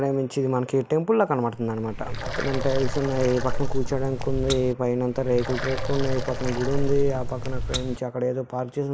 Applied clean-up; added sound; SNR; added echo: none; Water; 1 dB; none.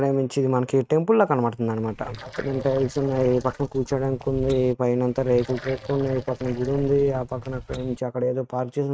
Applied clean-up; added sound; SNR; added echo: neural mask model RNNoise.